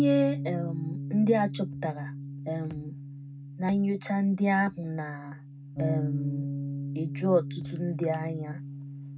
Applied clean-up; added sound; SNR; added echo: none; Bass guitar; 6 dB; reverberation time 0.3 s.